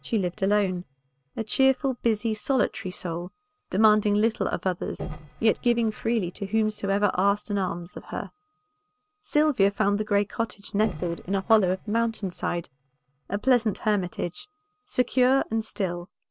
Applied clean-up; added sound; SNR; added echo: neural separator model SepFormer DNS4.